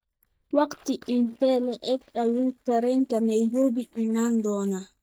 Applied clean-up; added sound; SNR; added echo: neural mask model DeepFilterNet 3.